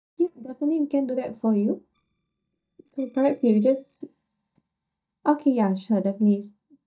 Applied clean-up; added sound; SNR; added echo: neural mask model DeepFilterNet 3.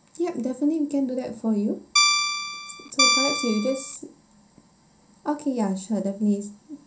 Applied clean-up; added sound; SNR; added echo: none; Guitar; -4 dB; reverberation time 0.3 s.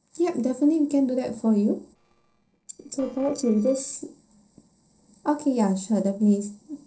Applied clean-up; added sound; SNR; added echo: neural separator model SepFormer DNS4.